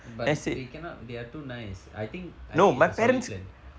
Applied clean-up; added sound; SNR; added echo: none; none; none; none.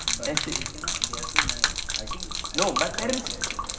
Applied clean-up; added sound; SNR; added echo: none; Gurgling / Liquid; -5 dB; reverberation time 2.2 s.